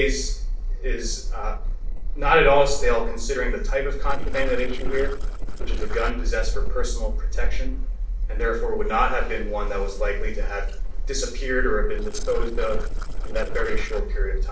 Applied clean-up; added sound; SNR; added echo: neural separator model SepFormer DNS4.